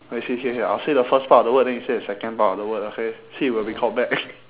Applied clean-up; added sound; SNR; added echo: none; none; none; none.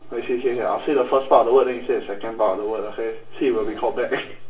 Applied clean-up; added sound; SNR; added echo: none; none; none; reverberation time 0.3 s.